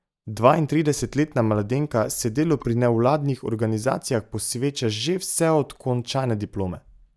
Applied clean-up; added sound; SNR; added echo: neural mask model DeepFilterNet 3.